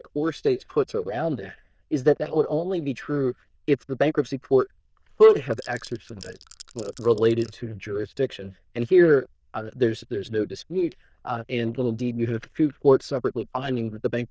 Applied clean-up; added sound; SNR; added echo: neural diffusion model UNIVERSE++.